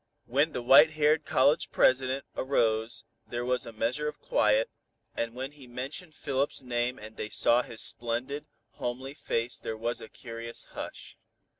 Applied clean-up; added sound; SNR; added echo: none; none; none; none.